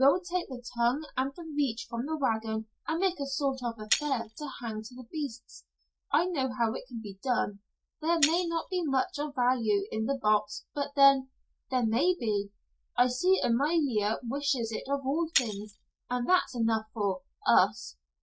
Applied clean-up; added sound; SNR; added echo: neural mask model DeepFilterNet 3.